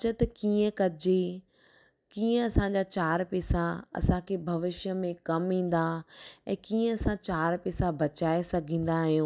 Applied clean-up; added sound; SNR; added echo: none; none; none; none.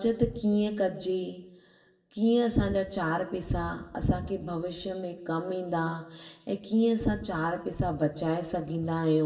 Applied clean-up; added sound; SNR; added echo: none; none; none; reverberation time 0.8 s.